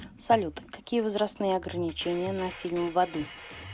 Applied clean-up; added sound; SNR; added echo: none; Drum kit; 16 dB; none.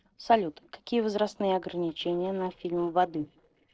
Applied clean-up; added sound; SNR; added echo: neural separator model SepFormer DNS4.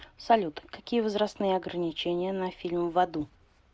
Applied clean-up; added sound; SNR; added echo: none; none; none; none.